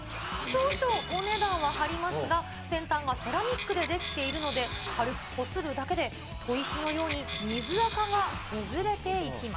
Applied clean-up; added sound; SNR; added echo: none; Tools; 3 dB; none.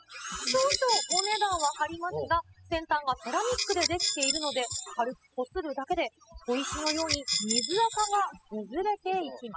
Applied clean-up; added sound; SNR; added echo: classical method spectral subtraction.